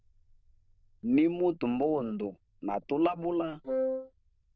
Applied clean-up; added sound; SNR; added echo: neural diffusion model UNIVERSE++.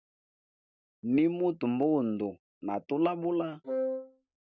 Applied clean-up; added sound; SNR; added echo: none; Wind instrument, woodwind instrument; 3 dB; none.